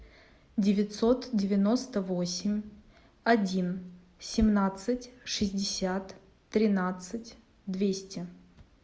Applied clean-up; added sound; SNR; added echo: none; none; none; none.